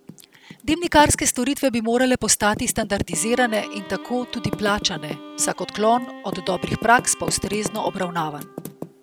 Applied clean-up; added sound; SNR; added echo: none; Bowed string instrument + Typing; 13 dB; none.